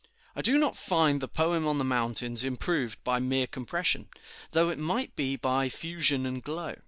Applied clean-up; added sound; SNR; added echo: none; none; none; none.